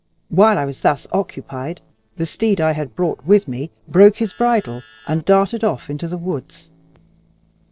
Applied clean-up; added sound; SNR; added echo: neural separator model SepFormer DNS4.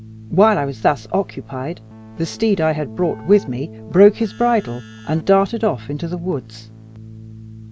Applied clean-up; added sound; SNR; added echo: none; Keyboard (musical); 17 dB; none.